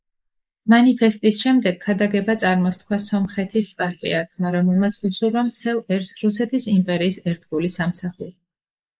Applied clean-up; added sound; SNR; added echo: neural mask model Resemble Enhance denoiser.